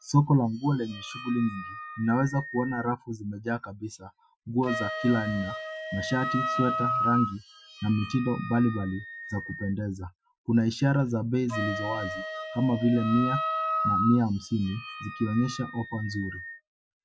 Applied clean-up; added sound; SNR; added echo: classical method Wiener filter.